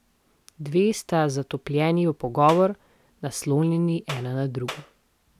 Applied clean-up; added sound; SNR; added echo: none; Clapping; 15 dB; none.